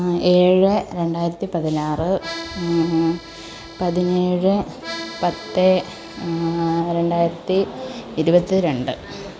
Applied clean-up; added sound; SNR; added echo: none; Accordion; 15 dB; none.